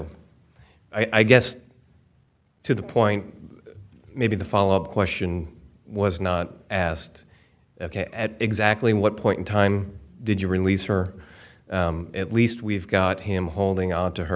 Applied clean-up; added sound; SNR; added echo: none; none; none; none.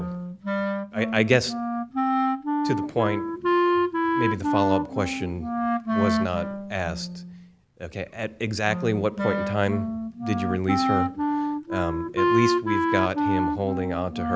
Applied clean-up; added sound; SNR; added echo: none; Wind instrument, woodwind instrument; -2 dB; none.